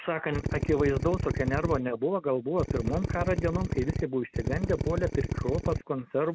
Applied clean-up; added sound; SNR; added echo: none; Drill; 1 dB; none.